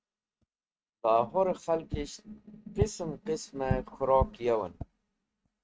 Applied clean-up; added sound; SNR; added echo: neural mask model RNNoise.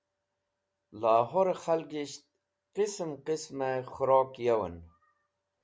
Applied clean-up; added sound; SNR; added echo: none; none; none; none.